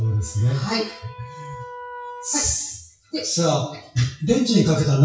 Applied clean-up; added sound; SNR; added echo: classical method WPE with log-MMSE.